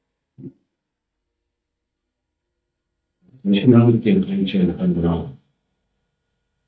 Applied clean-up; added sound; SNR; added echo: neural mask model DeepFilterNet 3.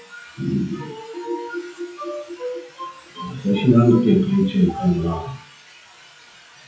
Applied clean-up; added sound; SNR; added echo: classical method WPE with log-MMSE.